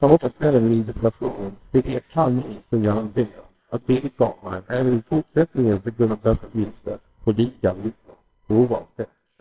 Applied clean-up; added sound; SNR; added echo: neural separator model SepFormer WHAMR!.